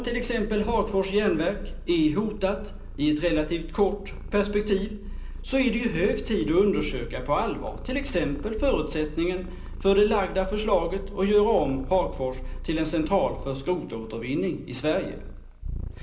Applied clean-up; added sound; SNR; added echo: none; Purr; 9 dB; reverberation time 0.5 s.